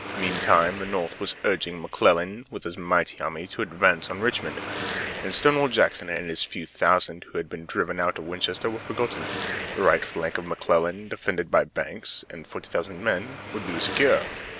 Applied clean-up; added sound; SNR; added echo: none; Car passing by / Traffic noise, roadway noise / Engine; 11 dB; none.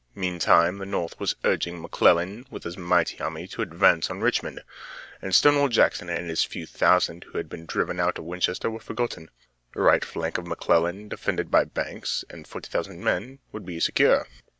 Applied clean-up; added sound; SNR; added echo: none; none; none; none.